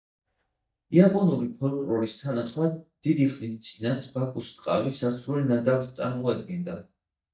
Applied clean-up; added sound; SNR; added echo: neural mask model DeepFilterNet 3.